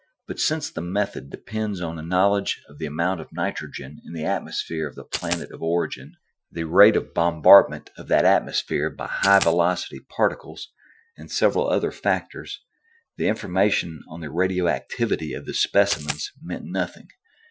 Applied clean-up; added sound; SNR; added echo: classical method Wiener filter.